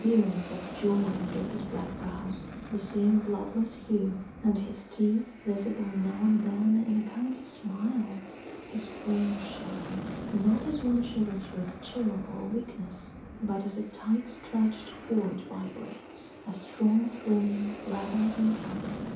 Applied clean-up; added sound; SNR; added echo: none; Aircraft; 11 dB; reverberation time 0.5 s.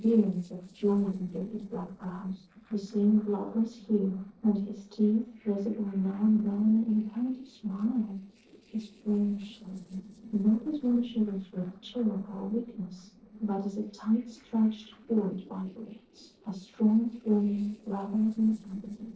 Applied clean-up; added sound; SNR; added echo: neural separator model SepFormer DNS4.